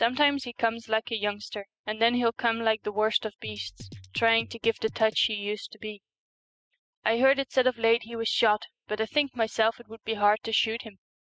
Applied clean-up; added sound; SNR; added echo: classical method spectral subtraction.